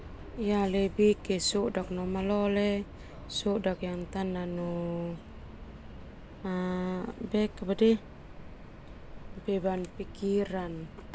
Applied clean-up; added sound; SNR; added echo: none; Subway, metro, underground; 13 dB; none.